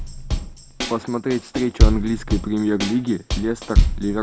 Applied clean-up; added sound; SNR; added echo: none; Bass drum / Snare drum / Drum kit; -2 dB; none.